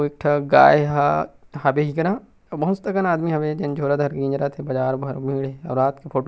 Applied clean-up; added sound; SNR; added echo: none; none; none; none.